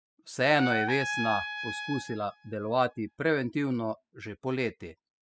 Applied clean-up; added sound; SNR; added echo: classical method spectral subtraction.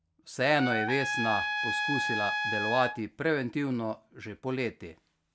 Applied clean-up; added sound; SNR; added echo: none; Trumpet; 1 dB; none.